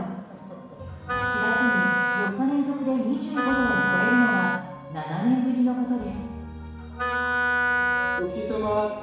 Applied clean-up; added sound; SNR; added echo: none; Wind instrument, woodwind instrument; -1 dB; reverberation time 1.1 s.